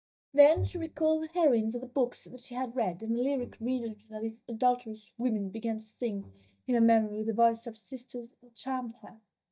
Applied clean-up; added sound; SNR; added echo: neural mask model DeepFilterNet 3.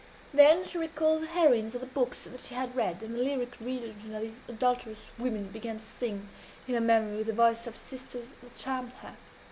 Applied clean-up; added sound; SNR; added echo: none; none; none; none.